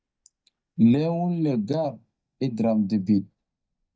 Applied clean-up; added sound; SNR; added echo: neural mask model DeepFilterNet 3.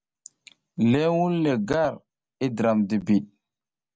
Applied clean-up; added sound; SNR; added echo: none; none; none; none.